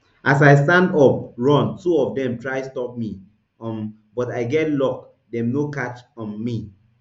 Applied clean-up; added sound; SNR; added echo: none; none; none; none.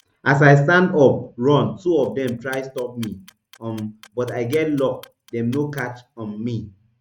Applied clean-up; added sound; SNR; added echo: neural mask model RNNoise.